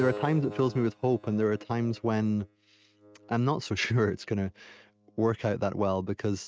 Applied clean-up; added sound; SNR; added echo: neural mask model RNNoise.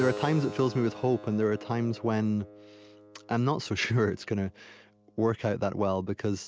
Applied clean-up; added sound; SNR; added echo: none; Keyboard (musical); 15 dB; none.